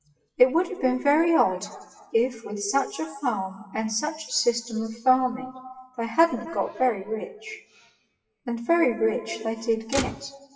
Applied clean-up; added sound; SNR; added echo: classical method WPE with log-MMSE.